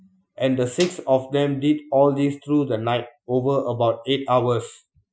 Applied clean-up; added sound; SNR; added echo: classical method Wiener filter.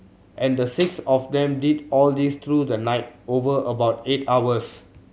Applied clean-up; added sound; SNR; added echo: none; Snare drum; 16 dB; none.